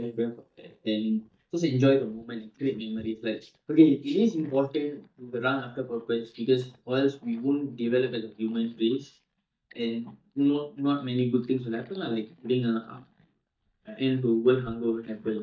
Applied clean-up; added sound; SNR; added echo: neural mask model DeepFilterNet 3.